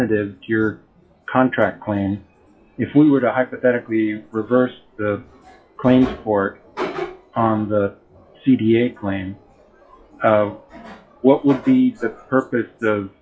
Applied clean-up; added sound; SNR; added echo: classical method WPE with log-MMSE.